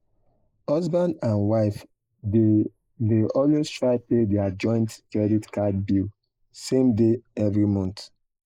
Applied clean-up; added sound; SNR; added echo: neural mask model Resemble Enhance denoiser.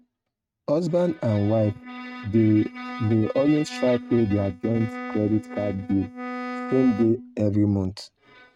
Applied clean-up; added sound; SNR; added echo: neural mask model RNNoise.